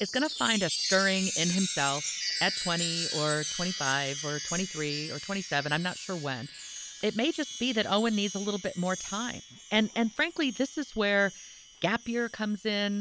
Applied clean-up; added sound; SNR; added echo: none; Chime; 7 dB; none.